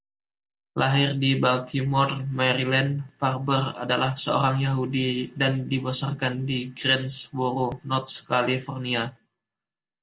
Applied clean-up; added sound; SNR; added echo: none; none; none; none.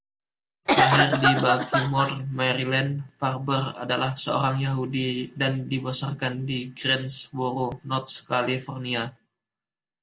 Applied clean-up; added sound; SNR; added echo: none; Cough; -4 dB; none.